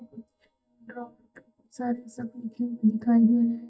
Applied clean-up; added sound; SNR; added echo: neural mask model DeepFilterNet 3.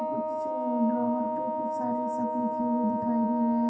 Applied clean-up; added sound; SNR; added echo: none; Wind instrument, woodwind instrument; 1 dB; reverberation time 2.2 s.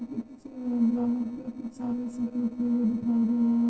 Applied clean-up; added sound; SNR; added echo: neural separator model SepFormer DNS4.